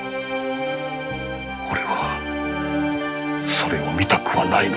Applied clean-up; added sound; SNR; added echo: none; Bowed string instrument; 11 dB; none.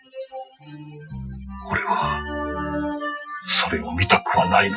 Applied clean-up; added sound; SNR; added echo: classical method Wiener filter.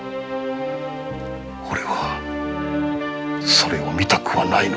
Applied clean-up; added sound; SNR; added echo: none; none; none; none.